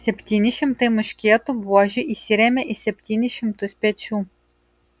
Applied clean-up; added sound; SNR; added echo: none; none; none; none.